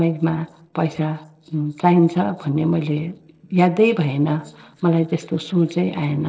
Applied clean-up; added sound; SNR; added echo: neural separator model SepFormer DNS4.